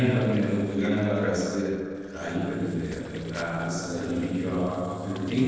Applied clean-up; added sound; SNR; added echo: neural separator model SepFormer DNS4.